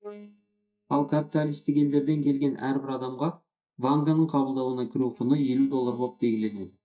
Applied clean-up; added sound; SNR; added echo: neural mask model DeepFilterNet 3.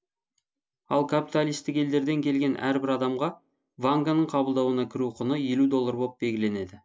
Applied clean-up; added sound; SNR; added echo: none; none; none; none.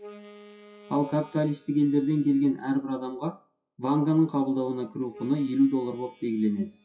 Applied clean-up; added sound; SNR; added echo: classical method WPE with log-MMSE.